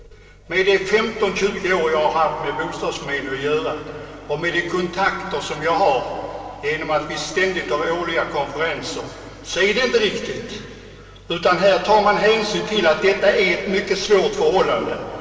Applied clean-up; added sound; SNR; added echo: none; none; none; reverberation time 2.7 s.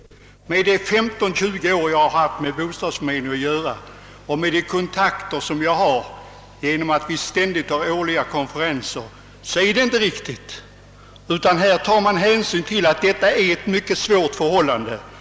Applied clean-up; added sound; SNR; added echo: none; none; none; none.